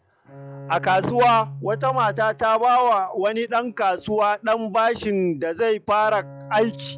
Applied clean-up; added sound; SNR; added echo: classical method log-MMSE.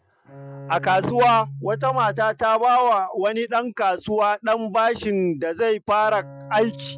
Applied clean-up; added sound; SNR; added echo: classical method Wiener filter.